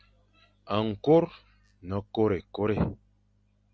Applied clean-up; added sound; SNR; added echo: none; none; none; none.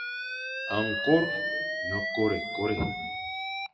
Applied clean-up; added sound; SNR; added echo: classical method WPE with log-MMSE.